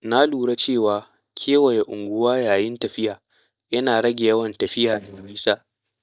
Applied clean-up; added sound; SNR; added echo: neural mask model DeepFilterNet 3.